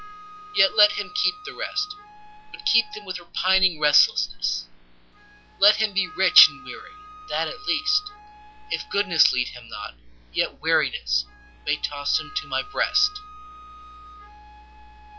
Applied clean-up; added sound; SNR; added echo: none; Wind instrument, woodwind instrument; 19 dB; none.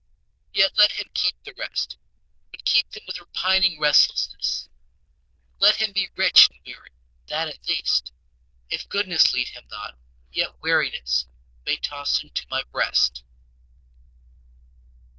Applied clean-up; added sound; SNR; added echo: neural diffusion model UNIVERSE++.